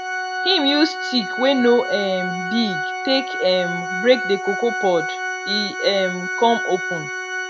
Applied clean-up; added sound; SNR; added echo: none; Organ; 5 dB; none.